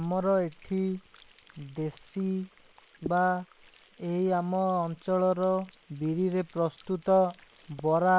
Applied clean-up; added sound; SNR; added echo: neural separator model SepFormer WHAM!.